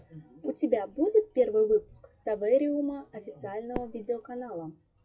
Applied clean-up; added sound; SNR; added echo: classical method log-MMSE.